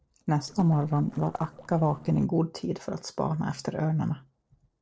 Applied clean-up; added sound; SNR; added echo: neural separator model SepFormer DNS4.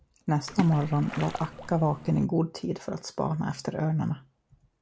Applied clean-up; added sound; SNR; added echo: none; Splash, splatter; 10 dB; none.